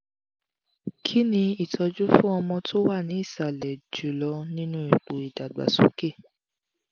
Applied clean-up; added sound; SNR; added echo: none; none; none; none.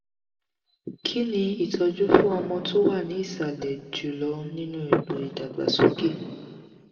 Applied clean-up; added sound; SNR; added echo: none; none; none; reverberation time 1.7 s.